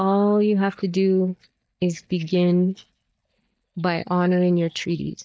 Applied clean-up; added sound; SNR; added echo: neural mask model DeepFilterNet 3.